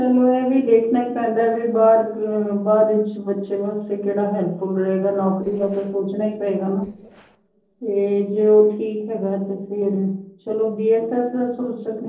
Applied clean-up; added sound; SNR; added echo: neural separator model SepFormer DNS4.